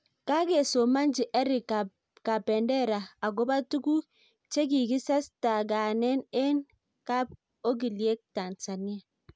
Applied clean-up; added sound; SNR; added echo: none; none; none; none.